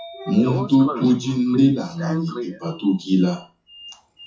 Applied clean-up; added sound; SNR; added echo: classical method WPE with log-MMSE.